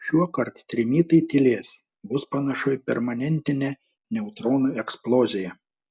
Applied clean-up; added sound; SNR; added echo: none; none; none; none.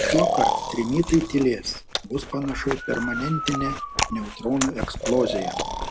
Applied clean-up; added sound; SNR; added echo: none; Breathing + Chewing, mastication; 2 dB; none.